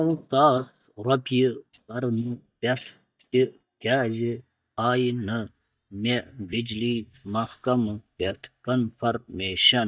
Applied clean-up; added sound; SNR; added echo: neural mask model DeepFilterNet 3.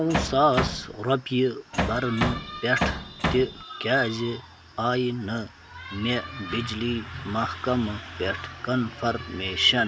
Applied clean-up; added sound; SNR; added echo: none; Bass drum; 2 dB; none.